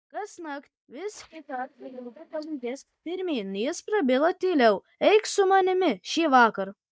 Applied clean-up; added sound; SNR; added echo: neural mask model DeepFilterNet 3.